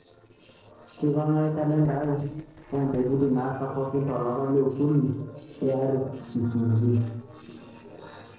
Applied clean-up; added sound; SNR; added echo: neural separator model SepFormer DNS4.